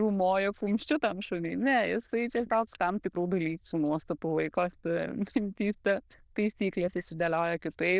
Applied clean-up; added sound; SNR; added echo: neural diffusion model UNIVERSE++.